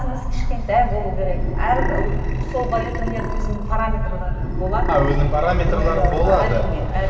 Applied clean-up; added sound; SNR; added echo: none; Burping, eructation; 12 dB; reverberation time 2.5 s.